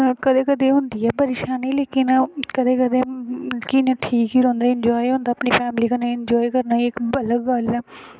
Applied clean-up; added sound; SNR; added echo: none; none; none; none.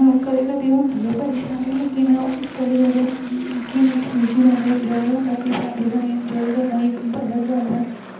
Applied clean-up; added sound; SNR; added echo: none; Aircraft; 18 dB; reverberation time 0.8 s.